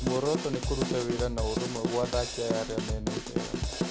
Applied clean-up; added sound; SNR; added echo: none; Drum / Drum kit; -1 dB; none.